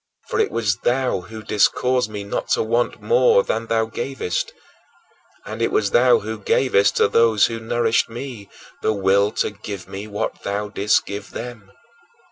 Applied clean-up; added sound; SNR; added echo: none; none; none; none.